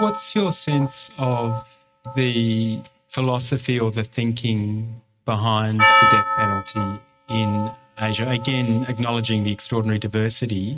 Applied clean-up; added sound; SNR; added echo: neural mask model RNNoise.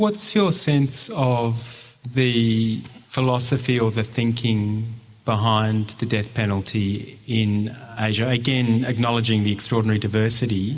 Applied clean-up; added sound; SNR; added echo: none; none; none; none.